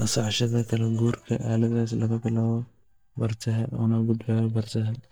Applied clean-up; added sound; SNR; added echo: neural mask model DeepFilterNet 3.